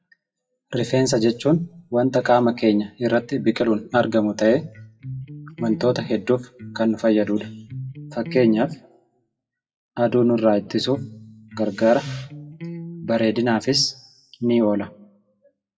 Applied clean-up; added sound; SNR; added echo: classical method WPE with log-MMSE.